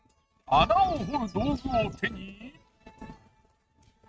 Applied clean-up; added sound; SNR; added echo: neural mask model RNNoise.